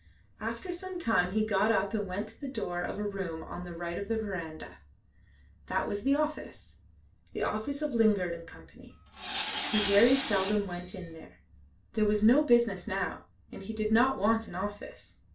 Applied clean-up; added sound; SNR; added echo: none; Tools; 6 dB; reverberation time 0.2 s.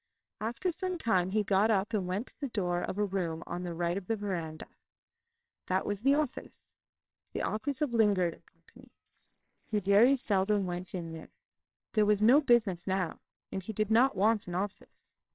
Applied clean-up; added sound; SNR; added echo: neural separator model SepFormer WHAMR!.